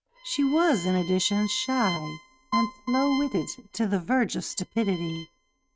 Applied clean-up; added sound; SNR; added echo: neural mask model RNNoise.